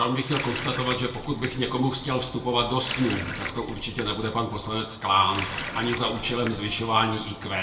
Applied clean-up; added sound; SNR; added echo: none; Water tap, faucet; 10 dB; reverberation time 0.6 s.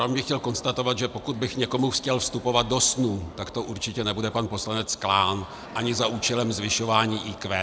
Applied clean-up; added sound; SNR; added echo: none; none; none; none.